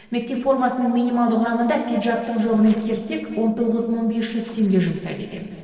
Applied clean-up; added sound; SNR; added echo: neural separator model SepFormer DNS4.